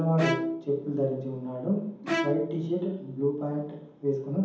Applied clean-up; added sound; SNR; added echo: none; Bowed string instrument; 5 dB; reverberation time 1.2 s.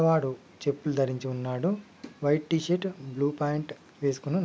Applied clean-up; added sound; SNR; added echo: none; none; none; none.